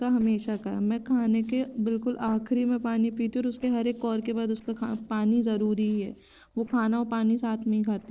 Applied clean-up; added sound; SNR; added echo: neural separator model SepFormer DNS4.